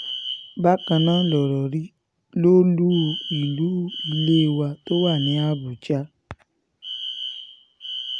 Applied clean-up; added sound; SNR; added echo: none; Alarm; 12 dB; none.